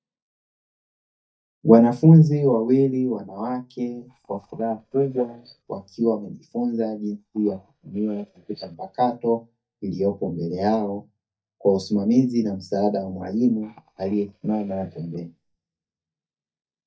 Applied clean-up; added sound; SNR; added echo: neural mask model DeepFilterNet 3.